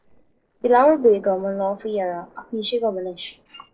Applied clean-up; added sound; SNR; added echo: neural separator model SepFormer DNS4.